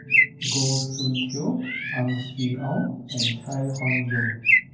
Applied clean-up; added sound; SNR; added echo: none; Bird; -1 dB; reverberation time 0.9 s.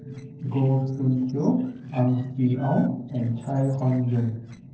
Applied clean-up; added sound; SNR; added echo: neural separator model SepFormer DNS4.